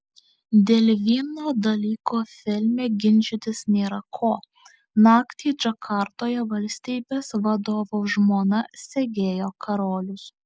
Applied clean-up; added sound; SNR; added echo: none; none; none; none.